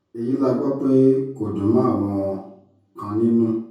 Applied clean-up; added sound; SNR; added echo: none; none; none; reverberation time 0.6 s.